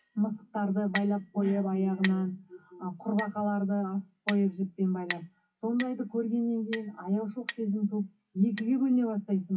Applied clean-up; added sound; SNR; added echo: classical method WPE with log-MMSE.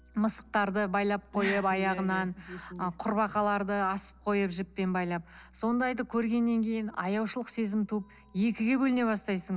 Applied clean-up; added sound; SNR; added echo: none; none; none; none.